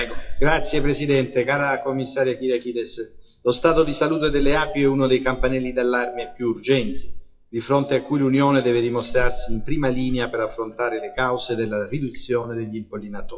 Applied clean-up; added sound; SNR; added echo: classical method WPE with log-MMSE.